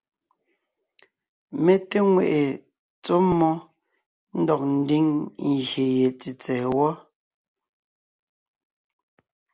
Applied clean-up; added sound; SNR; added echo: none; none; none; none.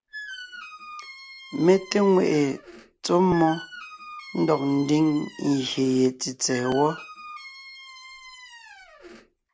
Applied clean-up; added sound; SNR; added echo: none; Squeak; 17 dB; none.